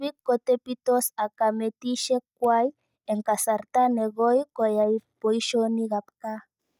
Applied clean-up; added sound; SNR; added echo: neural mask model DeepFilterNet 3.